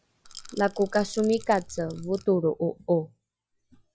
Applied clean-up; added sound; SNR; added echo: classical method log-MMSE.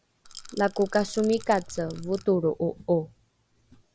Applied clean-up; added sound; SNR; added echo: none; Rattle / Rattle (instrument); 15 dB; none.